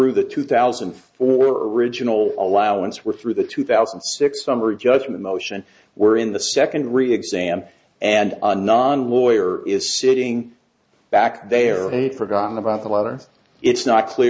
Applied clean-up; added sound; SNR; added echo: none; none; none; none.